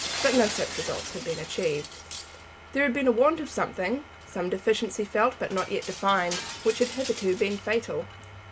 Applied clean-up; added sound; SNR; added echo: none; Shatter; 12 dB; none.